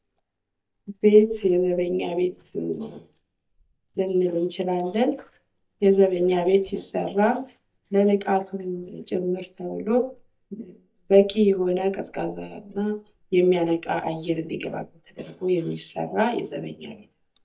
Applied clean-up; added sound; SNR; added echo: neural mask model DeepFilterNet 3.